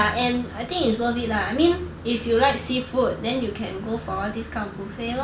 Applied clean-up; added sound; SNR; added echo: none; none; none; none.